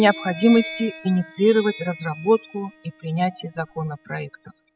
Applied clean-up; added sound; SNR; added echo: classical method spectral subtraction.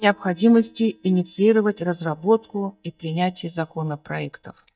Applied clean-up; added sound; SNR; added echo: neural mask model DeepFilterNet 3.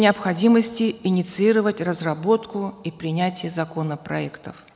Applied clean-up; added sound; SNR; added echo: none; none; none; none.